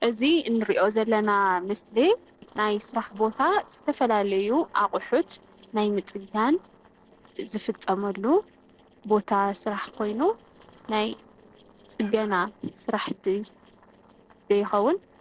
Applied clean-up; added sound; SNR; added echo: neural separator model SepFormer DNS4.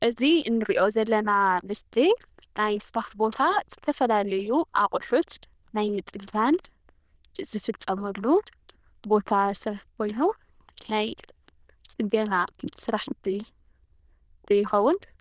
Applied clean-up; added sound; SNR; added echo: neural diffusion model UNIVERSE++.